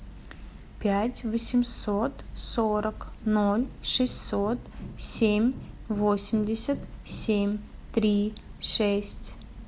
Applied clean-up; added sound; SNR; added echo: none; none; none; none.